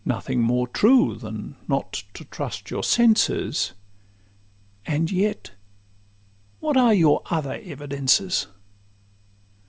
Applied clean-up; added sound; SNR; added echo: none; none; none; none.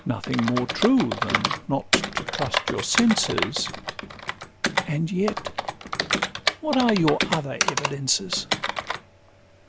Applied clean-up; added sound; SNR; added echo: none; Computer keyboard; 2 dB; none.